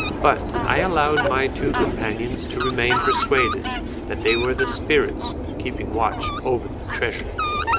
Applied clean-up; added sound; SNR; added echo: none; Fowl; 1 dB; none.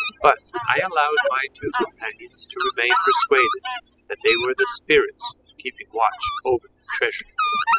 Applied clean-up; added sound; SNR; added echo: classical method spectral subtraction.